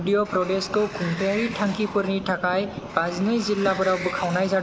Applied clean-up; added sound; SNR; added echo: none; Sliding door; 14 dB; none.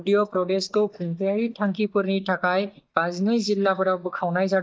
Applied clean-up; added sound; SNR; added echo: neural mask model DeepFilterNet 3.